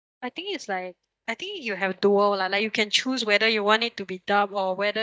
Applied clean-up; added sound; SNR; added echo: neural mask model DeepFilterNet 3.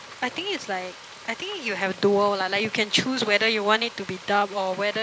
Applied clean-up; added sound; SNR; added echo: none; Frying (food); 17 dB; none.